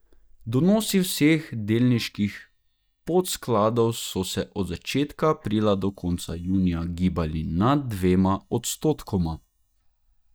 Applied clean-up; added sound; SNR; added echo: neural mask model DeepFilterNet 3.